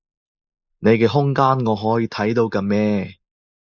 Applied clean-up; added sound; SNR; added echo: neural mask model Resemble Enhance denoiser.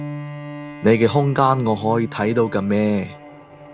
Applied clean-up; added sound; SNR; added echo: none; Bowed string instrument; 14 dB; none.